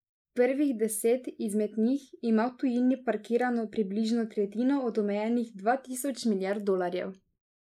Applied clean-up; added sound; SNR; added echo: neural mask model Resemble Enhance denoiser.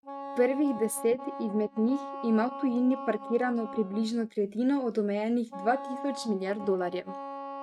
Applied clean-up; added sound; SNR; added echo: neural mask model RNNoise.